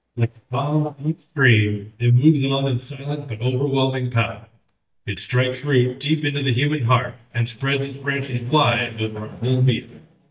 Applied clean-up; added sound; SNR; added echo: neural mask model DeepFilterNet 3.